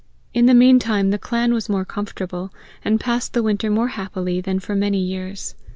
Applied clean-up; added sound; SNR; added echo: none; none; none; none.